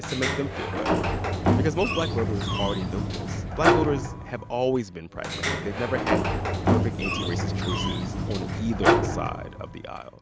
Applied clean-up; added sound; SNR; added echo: none; Sliding door; -5 dB; none.